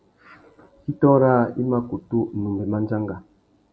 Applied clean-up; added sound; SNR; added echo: none; none; none; none.